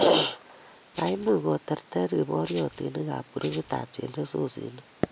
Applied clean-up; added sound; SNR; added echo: none; Rattle (instrument); 12 dB; none.